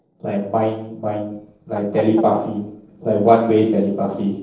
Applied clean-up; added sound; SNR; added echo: neural separator model SepFormer DNS4.